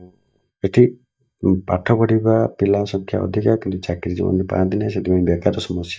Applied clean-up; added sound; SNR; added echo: neural mask model DeepFilterNet 3.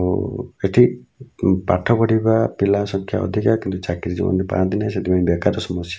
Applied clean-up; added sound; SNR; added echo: none; none; none; none.